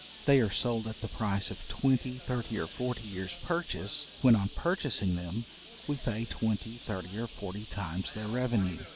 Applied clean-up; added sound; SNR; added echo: none; Bird; 17 dB; none.